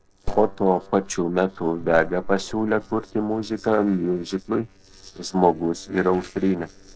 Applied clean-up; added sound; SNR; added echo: neural separator model SepFormer DNS4.